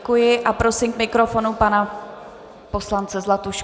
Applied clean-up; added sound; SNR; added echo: none; none; none; none.